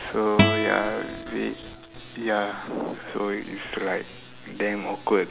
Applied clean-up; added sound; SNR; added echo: none; Acoustic guitar; 1 dB; none.